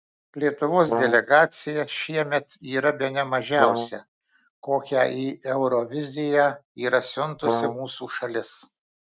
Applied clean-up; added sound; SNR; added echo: neural mask model RNNoise.